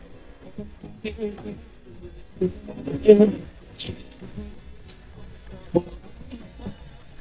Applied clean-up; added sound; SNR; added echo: neural mask model DeepFilterNet 3.